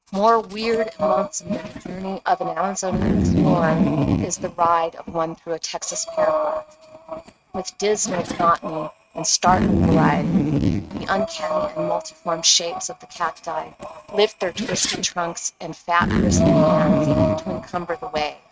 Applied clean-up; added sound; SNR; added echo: neural mask model RNNoise.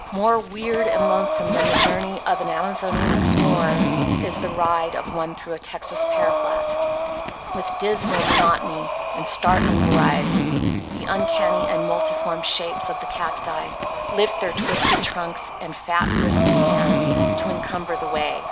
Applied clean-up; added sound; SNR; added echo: none; Breathing + Zipper (clothing); -3 dB; none.